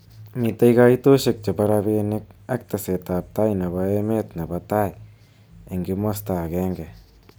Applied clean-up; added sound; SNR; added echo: none; none; none; none.